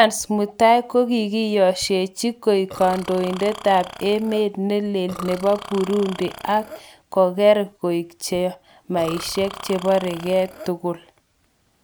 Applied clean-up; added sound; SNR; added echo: none; Burping, eructation; 15 dB; none.